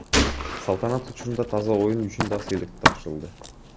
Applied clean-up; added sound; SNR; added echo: none; Writing + Gunshot, gunfire; 0 dB; none.